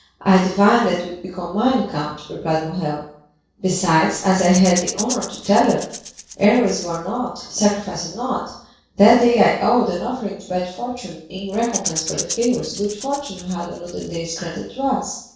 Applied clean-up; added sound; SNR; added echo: neural separator model SepFormer DNS4.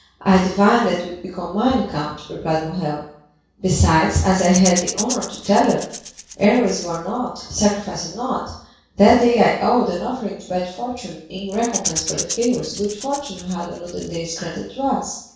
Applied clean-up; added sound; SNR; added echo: none; Rattle / Rattle (instrument); 10 dB; reverberation time 0.6 s.